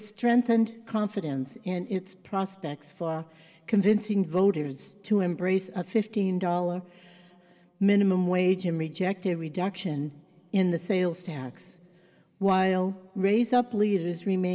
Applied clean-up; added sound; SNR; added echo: none; none; none; reverberation time 1.6 s.